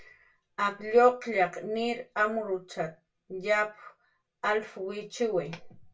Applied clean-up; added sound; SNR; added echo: none; none; none; reverberation time 0.2 s.